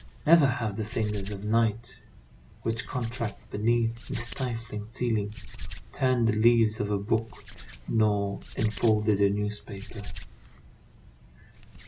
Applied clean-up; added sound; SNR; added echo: none; Hands; 12 dB; none.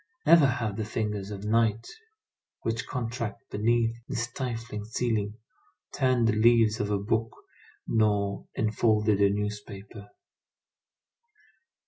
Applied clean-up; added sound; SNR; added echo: none; none; none; none.